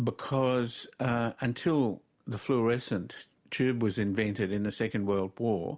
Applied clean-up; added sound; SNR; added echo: none; none; none; none.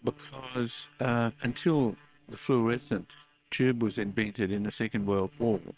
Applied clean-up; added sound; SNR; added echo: neural separator model SepFormer WHAM!.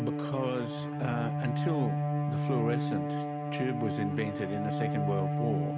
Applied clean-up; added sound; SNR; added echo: none; Bowed string instrument; -3 dB; none.